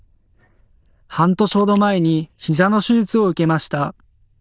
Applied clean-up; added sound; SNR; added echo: neural diffusion model UNIVERSE++.